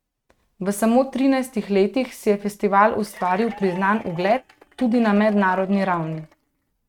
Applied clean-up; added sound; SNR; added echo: neural mask model RNNoise.